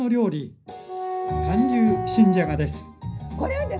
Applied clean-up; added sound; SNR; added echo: none; Wind instrument, woodwind instrument; 7 dB; reverberation time 0.5 s.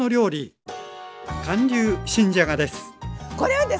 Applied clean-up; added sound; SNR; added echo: none; none; none; none.